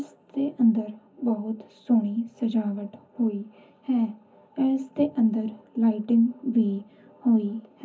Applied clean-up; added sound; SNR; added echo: none; none; none; reverberation time 0.4 s.